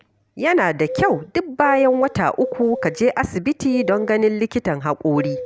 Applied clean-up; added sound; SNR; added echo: none; Bird vocalization, bird call, bird song; 12 dB; none.